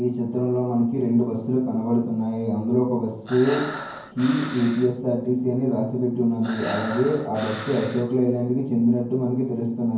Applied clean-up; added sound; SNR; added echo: none; Breathing; 12 dB; reverberation time 0.9 s.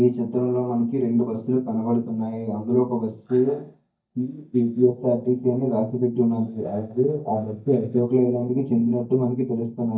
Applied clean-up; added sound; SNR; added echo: neural mask model DeepFilterNet 3.